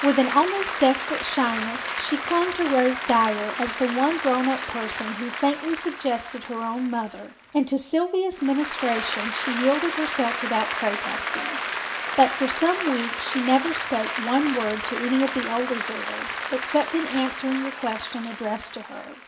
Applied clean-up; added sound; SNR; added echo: none; Applause; 6 dB; reverberation time 0.6 s.